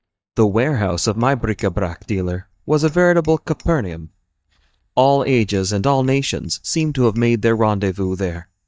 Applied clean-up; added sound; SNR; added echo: neural mask model DeepFilterNet 3.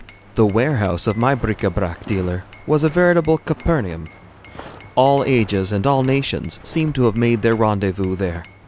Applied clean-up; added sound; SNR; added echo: none; Glass + Walk, footsteps; 19 dB; none.